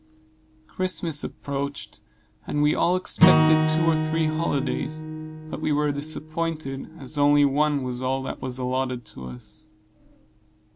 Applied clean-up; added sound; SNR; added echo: none; Acoustic guitar / Strum; 2 dB; none.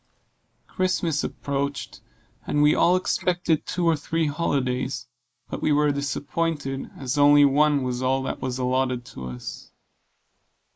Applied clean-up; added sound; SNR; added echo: neural mask model Resemble Enhance denoiser.